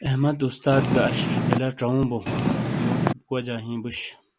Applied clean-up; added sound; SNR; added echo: none; Purr; -2 dB; none.